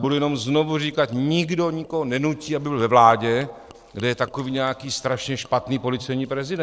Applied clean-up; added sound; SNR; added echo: neural separator model SepFormer DNS4.